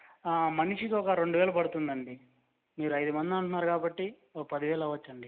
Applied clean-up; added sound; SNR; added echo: none; none; none; none.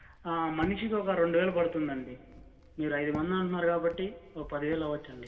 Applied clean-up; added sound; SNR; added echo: none; Walk, footsteps; 17 dB; reverberation time 1.6 s.